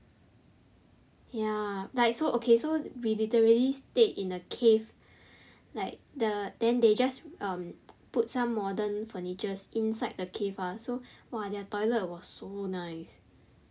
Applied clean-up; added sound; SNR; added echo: none; none; none; none.